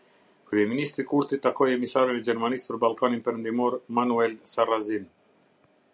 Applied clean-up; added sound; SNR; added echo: none; none; none; none.